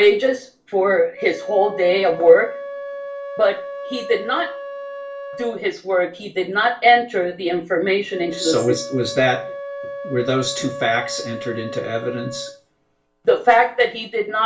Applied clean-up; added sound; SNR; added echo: none; Wind instrument, woodwind instrument; 13 dB; reverberation time 0.3 s.